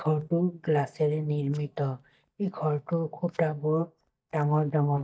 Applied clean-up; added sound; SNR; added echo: neural mask model DeepFilterNet 3.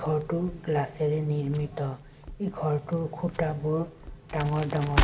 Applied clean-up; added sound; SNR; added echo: none; Crackle; 6 dB; reverberation time 1.2 s.